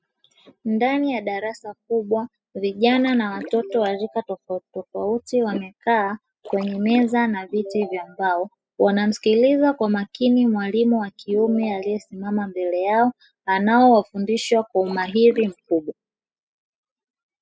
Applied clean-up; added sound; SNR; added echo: classical method spectral subtraction.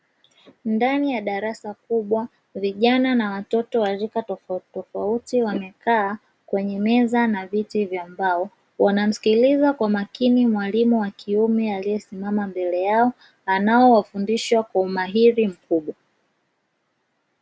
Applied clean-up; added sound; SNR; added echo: none; none; none; none.